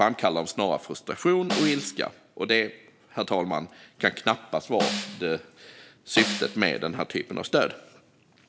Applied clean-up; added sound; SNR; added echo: none; Snare drum; 7 dB; none.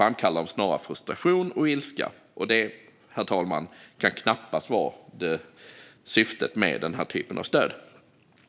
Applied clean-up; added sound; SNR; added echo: none; none; none; none.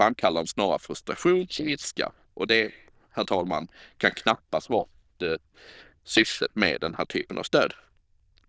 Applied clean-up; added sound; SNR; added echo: neural diffusion model UNIVERSE++.